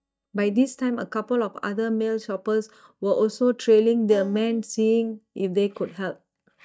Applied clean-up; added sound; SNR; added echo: neural mask model DeepFilterNet 3.